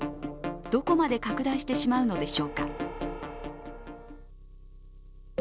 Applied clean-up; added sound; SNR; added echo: none; Engine; 17 dB; none.